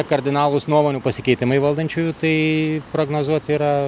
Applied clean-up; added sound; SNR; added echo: none; none; none; none.